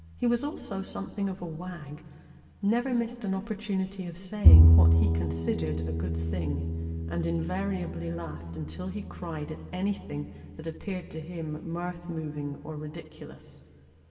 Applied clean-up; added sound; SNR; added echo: none; Bowed string instrument; -4 dB; reverberation time 2.6 s.